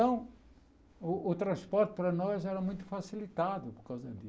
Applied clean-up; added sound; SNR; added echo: none; none; none; none.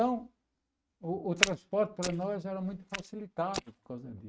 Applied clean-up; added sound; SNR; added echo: neural mask model RNNoise.